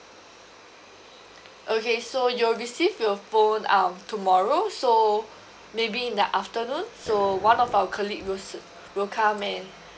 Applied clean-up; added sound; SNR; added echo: none; Dog; 15 dB; none.